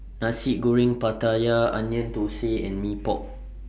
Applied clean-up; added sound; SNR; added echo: none; none; none; none.